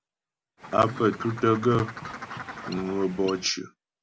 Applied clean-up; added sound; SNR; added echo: none; Bird; 12 dB; none.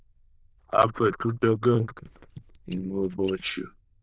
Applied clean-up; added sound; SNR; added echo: neural diffusion model UNIVERSE++.